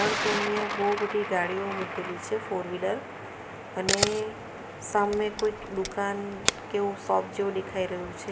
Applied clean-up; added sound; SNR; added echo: none; Thunder + Camera; 5 dB; none.